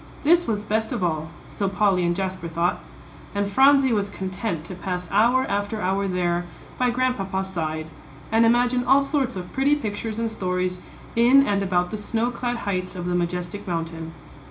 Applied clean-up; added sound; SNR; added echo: none; none; none; reverberation time 0.4 s.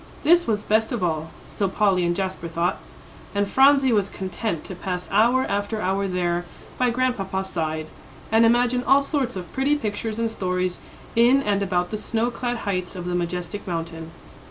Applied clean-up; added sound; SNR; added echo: none; none; none; none.